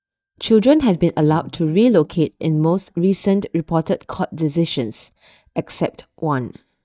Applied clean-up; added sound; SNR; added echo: neural mask model DeepFilterNet 3.